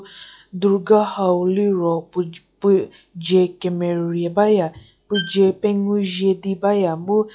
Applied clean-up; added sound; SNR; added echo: classical method log-MMSE.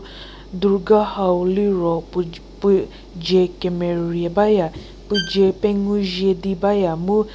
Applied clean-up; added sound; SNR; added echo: none; Bowed string instrument; 13 dB; none.